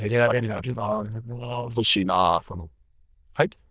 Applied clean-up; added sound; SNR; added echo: neural diffusion model UNIVERSE++.